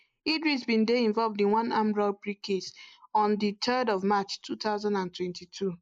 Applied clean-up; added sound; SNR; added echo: neural mask model Resemble Enhance denoiser.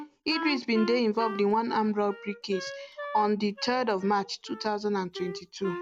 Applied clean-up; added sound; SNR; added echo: none; Wind instrument, woodwind instrument; 12 dB; none.